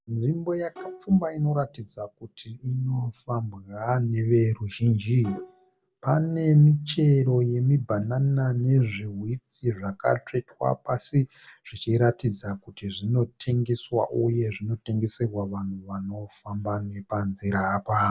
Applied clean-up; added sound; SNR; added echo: none; Bowed string instrument; 19 dB; none.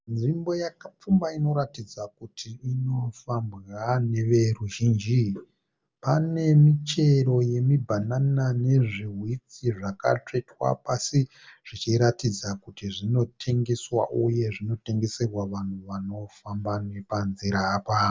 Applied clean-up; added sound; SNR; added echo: none; none; none; none.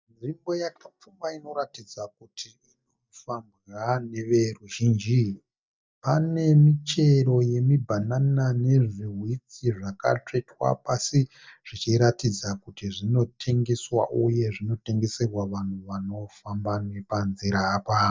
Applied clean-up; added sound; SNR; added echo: neural mask model DeepFilterNet 3.